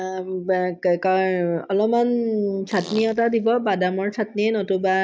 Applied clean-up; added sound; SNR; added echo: neural mask model DeepFilterNet 3.